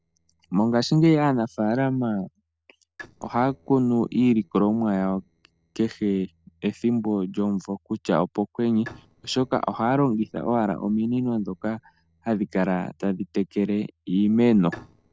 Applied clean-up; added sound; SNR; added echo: neural separator model SepFormer DNS4.